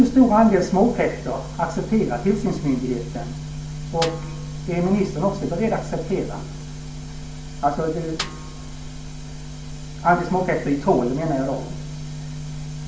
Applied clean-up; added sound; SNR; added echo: none; Snare drum; 15 dB; reverberation time 0.8 s.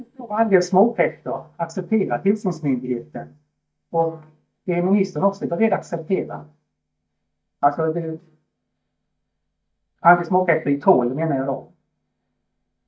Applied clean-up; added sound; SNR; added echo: neural mask model DeepFilterNet 3.